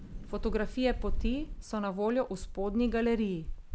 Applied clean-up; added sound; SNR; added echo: none; Thunder / Rain; 4 dB; none.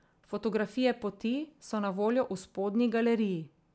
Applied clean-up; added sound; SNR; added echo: none; none; none; none.